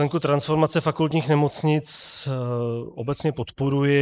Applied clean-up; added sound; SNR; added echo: neural mask model Resemble Enhance denoiser.